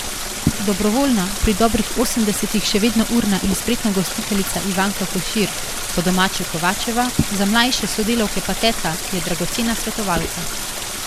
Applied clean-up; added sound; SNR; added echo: none; Liquid + Stream; 4 dB; none.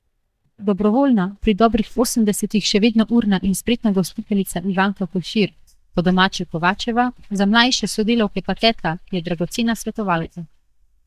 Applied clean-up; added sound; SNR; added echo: neural mask model DeepFilterNet 3.